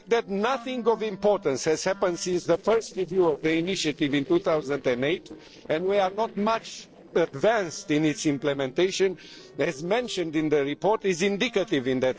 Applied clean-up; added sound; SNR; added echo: neural separator model SepFormer DNS4.